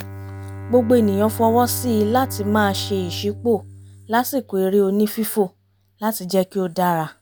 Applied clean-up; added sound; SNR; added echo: none; Bowed string instrument; 13 dB; none.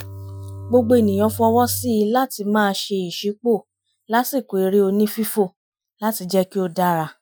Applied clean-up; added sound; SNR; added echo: classical method Wiener filter.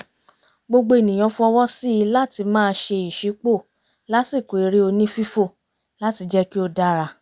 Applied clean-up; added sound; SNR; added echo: none; none; none; none.